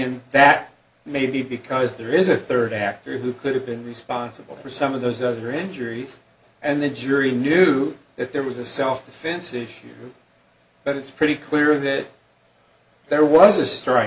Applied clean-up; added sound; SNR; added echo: none; none; none; none.